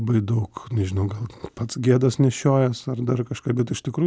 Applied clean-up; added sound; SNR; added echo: none; none; none; none.